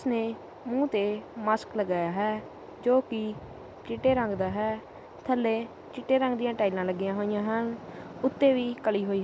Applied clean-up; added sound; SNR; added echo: none; none; none; none.